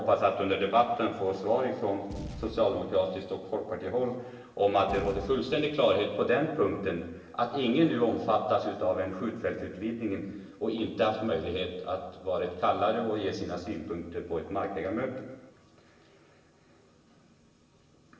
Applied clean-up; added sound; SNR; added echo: none; Boom; 15 dB; reverberation time 1.0 s.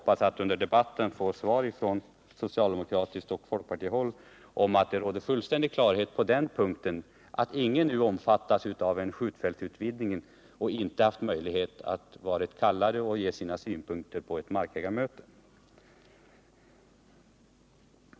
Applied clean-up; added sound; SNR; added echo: none; none; none; none.